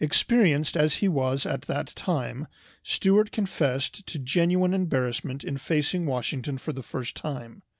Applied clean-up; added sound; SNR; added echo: none; none; none; none.